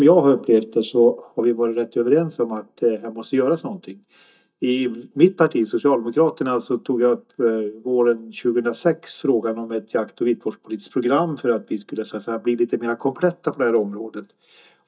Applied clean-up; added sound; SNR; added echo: neural mask model DeepFilterNet 3.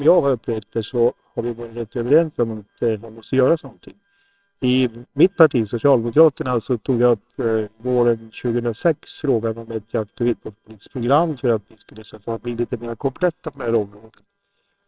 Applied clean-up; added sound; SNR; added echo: neural separator model SepFormer WHAMR!.